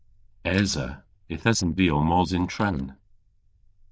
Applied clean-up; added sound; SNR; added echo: neural diffusion model UNIVERSE++.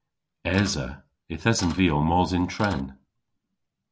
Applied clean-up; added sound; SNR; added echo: none; Printer; 13 dB; none.